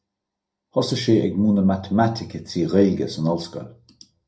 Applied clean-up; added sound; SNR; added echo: none; none; none; reverberation time 0.2 s.